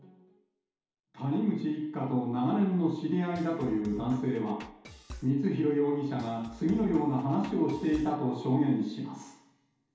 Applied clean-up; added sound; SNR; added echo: none; Drum kit; 18 dB; reverberation time 2.2 s.